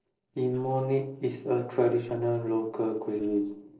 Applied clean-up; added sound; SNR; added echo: neural separator model SepFormer DNS4.